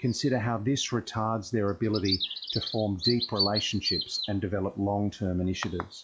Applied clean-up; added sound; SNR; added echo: classical method log-MMSE.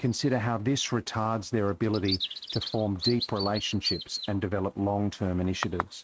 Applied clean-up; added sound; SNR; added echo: neural mask model RNNoise.